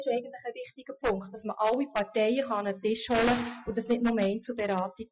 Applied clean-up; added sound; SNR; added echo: classical method Wiener filter.